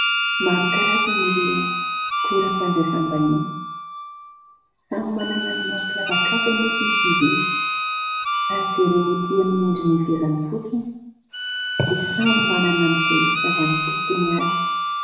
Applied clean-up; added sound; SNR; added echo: none; Harmonica; -2 dB; reverberation time 0.8 s.